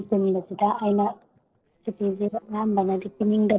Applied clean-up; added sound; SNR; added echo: neural separator model SepFormer DNS4.